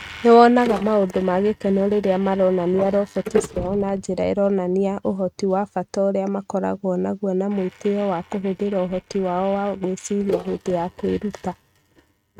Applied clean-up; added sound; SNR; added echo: neural mask model RNNoise.